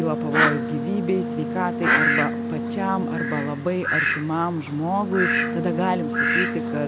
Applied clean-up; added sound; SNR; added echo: none; Brass instrument + Fowl; -2 dB; none.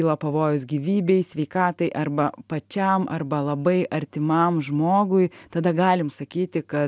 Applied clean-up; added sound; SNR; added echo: none; none; none; none.